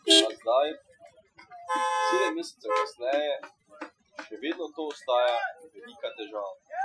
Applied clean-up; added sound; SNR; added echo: classical method Wiener filter.